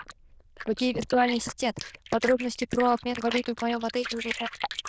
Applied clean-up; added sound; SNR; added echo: neural diffusion model UNIVERSE++.